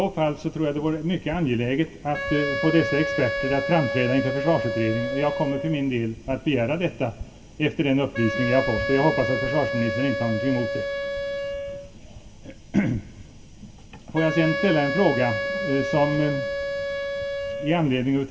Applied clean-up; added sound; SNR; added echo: none; Wind instrument, woodwind instrument; 5 dB; reverberation time 0.2 s.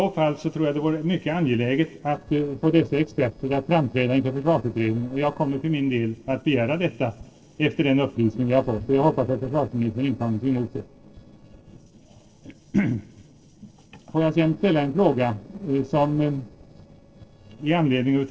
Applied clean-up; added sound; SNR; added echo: neural separator model SepFormer DNS4.